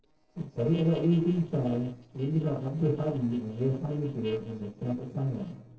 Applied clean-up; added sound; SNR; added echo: neural separator model SepFormer DNS4.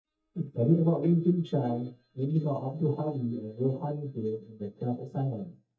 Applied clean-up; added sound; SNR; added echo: neural mask model DeepFilterNet 3.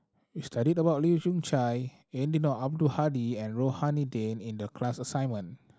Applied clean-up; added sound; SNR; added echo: none; none; none; none.